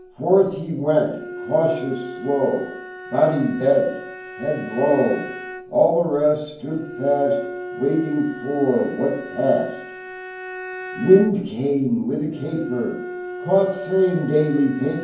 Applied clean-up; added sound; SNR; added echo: none; Bowed string instrument; 13 dB; reverberation time 0.9 s.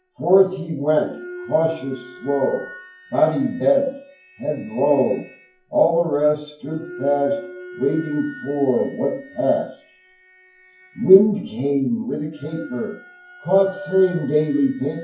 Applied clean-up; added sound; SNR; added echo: classical method WPE with log-MMSE.